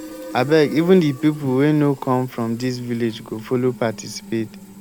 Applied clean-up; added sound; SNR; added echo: none; Fill (with liquid); 17 dB; none.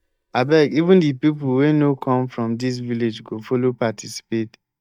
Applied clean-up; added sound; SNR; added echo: neural mask model DeepFilterNet 3.